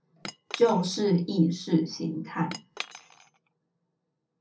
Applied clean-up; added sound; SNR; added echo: none; Cutlery, silverware / Chink, clink; 16 dB; reverberation time 0.3 s.